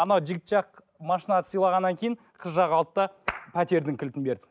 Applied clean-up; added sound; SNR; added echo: none; none; none; none.